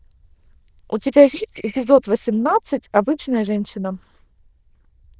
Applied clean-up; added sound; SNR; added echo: neural diffusion model UNIVERSE++.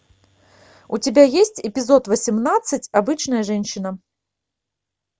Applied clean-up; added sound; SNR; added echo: none; none; none; none.